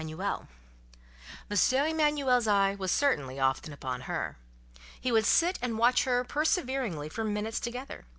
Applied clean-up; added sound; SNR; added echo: none; none; none; none.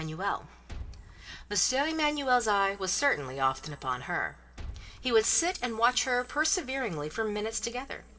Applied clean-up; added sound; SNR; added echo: none; Liquid; 19 dB; reverberation time 2.1 s.